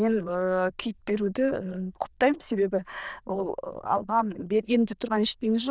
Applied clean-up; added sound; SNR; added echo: neural diffusion model UNIVERSE++.